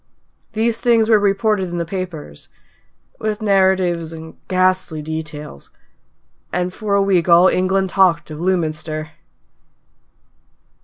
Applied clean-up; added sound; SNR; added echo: none; none; none; none.